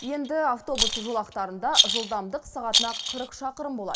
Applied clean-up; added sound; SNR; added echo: none; Rattle; -1 dB; reverberation time 1.1 s.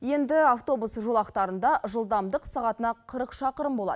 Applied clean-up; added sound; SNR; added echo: none; none; none; none.